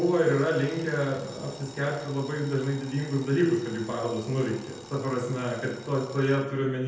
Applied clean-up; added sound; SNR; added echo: none; Alarm; 20 dB; reverberation time 0.8 s.